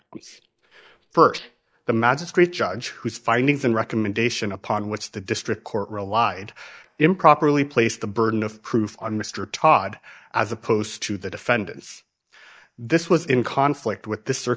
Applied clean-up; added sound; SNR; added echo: neural mask model DeepFilterNet 3.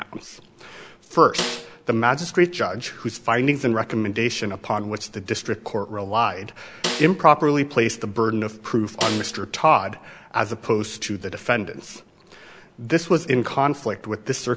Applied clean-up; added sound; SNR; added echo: none; Snare drum; 8 dB; none.